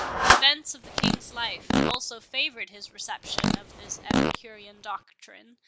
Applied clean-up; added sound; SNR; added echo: none; Clapping + Fart; -4 dB; none.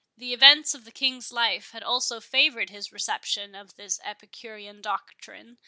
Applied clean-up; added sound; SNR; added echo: none; none; none; none.